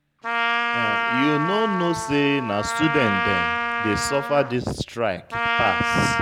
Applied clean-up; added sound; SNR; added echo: none; Trumpet; 0 dB; none.